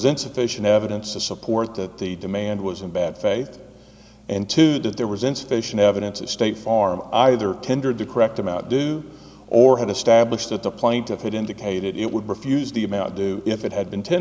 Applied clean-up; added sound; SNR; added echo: none; none; none; none.